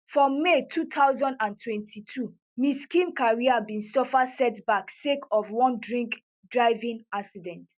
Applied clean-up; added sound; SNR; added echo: none; none; none; none.